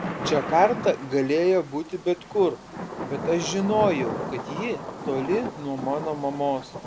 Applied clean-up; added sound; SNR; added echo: none; Thunder / Rain; 8 dB; none.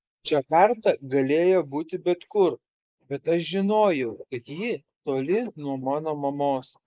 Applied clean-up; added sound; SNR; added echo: neural mask model Resemble Enhance denoiser.